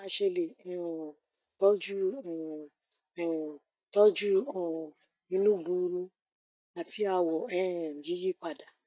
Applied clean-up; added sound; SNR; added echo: neural mask model DeepFilterNet 3.